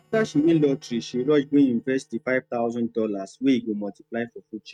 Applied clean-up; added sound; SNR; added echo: neural mask model RNNoise.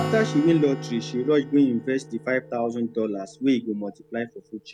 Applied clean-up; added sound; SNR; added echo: none; Acoustic guitar; 11 dB; none.